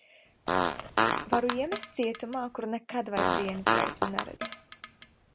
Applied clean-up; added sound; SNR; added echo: none; Fart; -4 dB; none.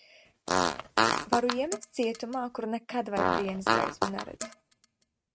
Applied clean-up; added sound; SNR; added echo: neural mask model RNNoise.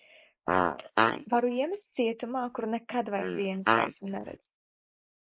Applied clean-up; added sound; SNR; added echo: neural mask model Resemble Enhance denoiser.